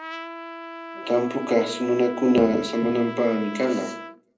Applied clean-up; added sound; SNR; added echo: none; Trumpet; 13 dB; reverberation time 0.5 s.